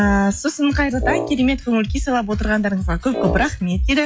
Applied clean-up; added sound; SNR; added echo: classical method log-MMSE.